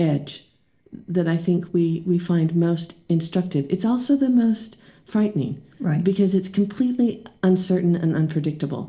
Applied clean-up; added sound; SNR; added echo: neural separator model SepFormer DNS4.